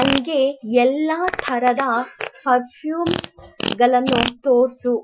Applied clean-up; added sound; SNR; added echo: classical method Wiener filter.